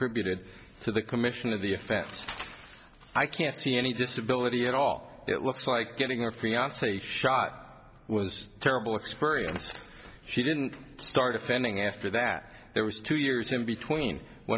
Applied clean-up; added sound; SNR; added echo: none; none; none; none.